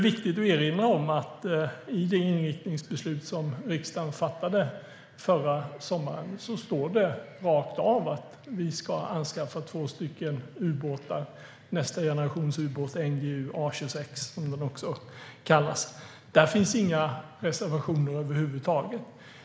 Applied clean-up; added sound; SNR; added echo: none; none; none; none.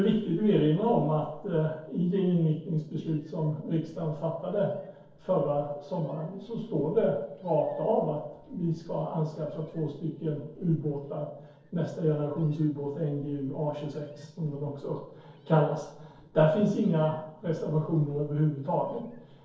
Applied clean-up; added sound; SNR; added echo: neural separator model SepFormer DNS4.